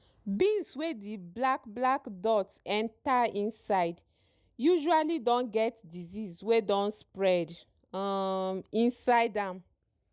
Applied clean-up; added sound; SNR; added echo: none; none; none; none.